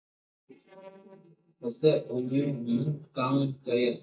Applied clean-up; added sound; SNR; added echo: neural mask model DeepFilterNet 3.